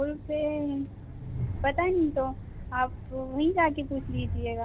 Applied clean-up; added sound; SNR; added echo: none; Train; 7 dB; none.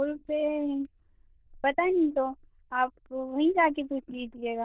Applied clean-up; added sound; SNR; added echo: neural diffusion model UNIVERSE++.